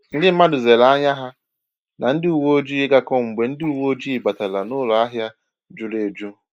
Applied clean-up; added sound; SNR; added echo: neural mask model Resemble Enhance denoiser.